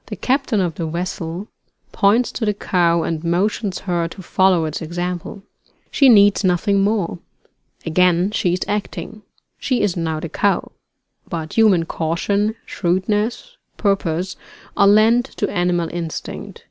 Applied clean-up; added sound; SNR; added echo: none; none; none; none.